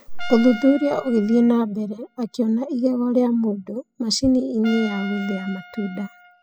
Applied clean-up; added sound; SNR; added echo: classical method spectral subtraction.